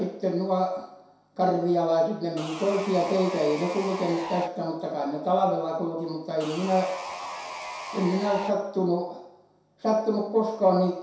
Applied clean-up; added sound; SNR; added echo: none; Sawing; 9 dB; reverberation time 0.7 s.